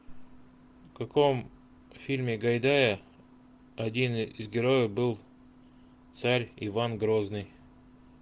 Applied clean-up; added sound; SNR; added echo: none; none; none; none.